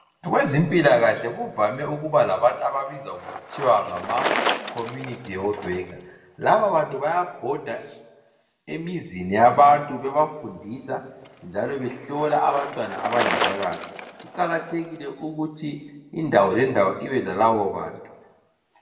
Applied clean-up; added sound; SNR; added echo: none; Bicycle; 11 dB; reverberation time 1.0 s.